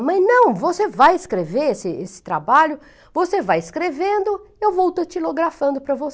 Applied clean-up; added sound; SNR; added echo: none; none; none; none.